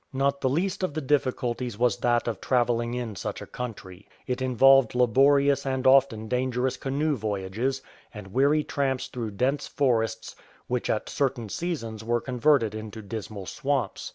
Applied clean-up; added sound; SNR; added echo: none; none; none; none.